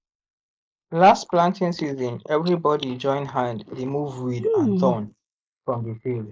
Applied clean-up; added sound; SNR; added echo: neural mask model Resemble Enhance denoiser.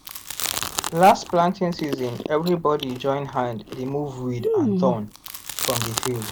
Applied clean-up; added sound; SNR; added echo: none; Chewing, mastication; 5 dB; none.